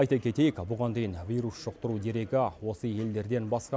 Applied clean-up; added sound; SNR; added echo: none; none; none; none.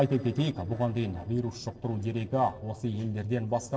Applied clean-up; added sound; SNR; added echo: neural separator model SepFormer DNS4.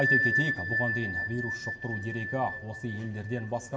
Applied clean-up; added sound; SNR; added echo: none; Bell; -1 dB; reverberation time 2.1 s.